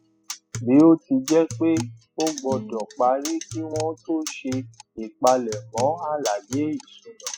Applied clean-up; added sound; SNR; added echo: classical method spectral subtraction.